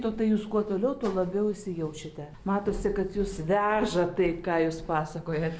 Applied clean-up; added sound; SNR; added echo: none; none; none; none.